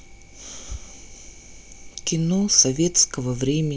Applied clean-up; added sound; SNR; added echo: none; none; none; none.